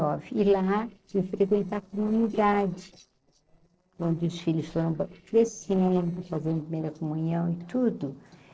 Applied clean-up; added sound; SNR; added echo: neural separator model SepFormer DNS4.